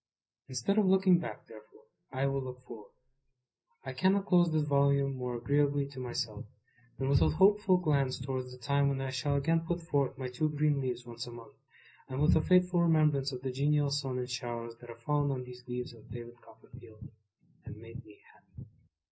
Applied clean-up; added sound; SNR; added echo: none; Bass guitar; 15 dB; reverberation time 0.4 s.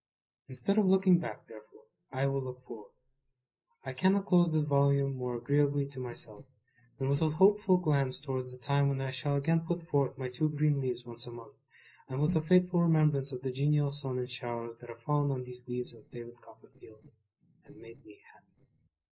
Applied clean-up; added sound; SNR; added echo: neural separator model SepFormer DNS4.